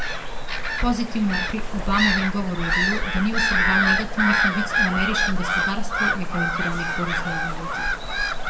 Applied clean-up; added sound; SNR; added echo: none; Gull, seagull / Bird vocalization, bird call, bird song; -4 dB; reverberation time 0.4 s.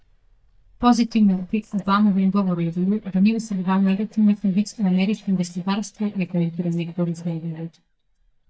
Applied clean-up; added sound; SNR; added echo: neural mask model DeepFilterNet 3.